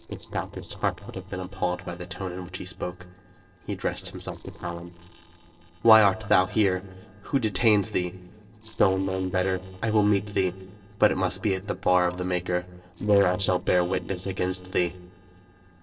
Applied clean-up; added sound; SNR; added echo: neural separator model SepFormer DNS4.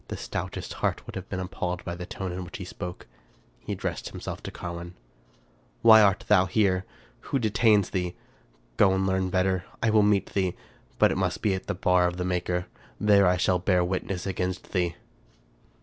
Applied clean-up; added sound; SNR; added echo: none; none; none; none.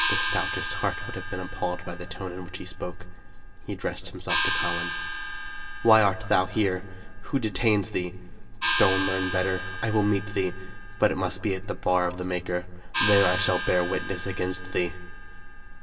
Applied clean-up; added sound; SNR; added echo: none; Gong; 4 dB; reverberation time 1.4 s.